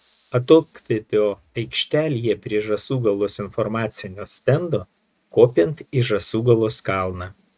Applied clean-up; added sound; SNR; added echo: neural mask model RNNoise.